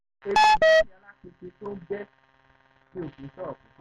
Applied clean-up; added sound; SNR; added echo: none; none; none; none.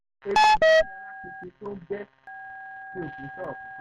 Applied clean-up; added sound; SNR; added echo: none; Telephone; 17 dB; none.